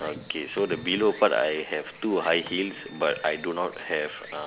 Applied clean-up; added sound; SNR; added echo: none; Insect + Printer; 18 dB; none.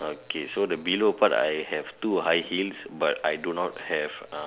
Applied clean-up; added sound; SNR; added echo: none; none; none; none.